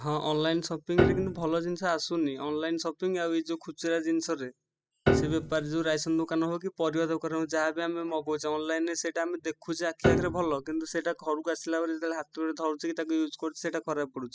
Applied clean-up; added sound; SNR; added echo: classical method spectral subtraction.